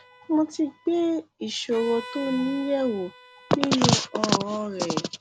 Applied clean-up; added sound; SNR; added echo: none; Bowed string instrument; 20 dB; none.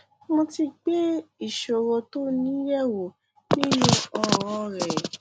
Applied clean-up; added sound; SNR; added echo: none; none; none; none.